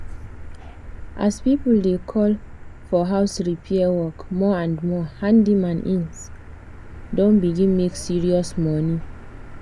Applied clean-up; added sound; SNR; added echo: none; Motor vehicle (road); 14 dB; none.